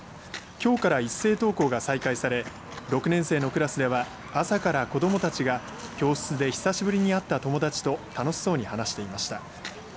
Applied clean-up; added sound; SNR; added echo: none; Walk, footsteps; 15 dB; none.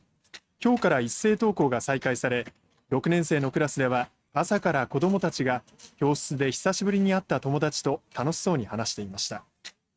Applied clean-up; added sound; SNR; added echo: neural mask model RNNoise.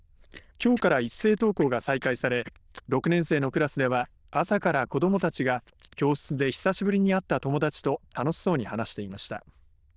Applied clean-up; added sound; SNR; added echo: neural diffusion model UNIVERSE++.